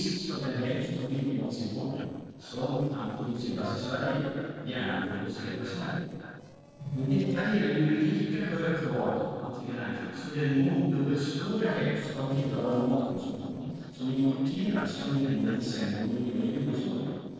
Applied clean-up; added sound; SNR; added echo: neural separator model SepFormer DNS4.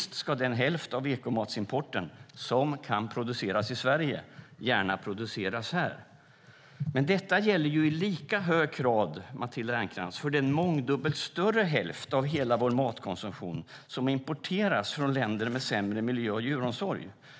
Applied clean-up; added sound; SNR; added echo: none; none; none; none.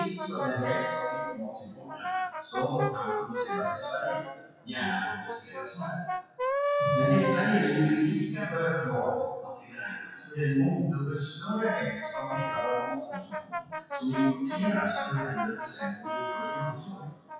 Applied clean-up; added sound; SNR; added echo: classical method WPE with log-MMSE.